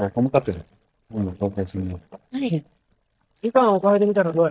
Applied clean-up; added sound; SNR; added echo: neural mask model DeepFilterNet 3.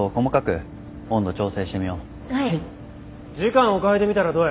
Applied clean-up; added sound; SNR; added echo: none; none; none; none.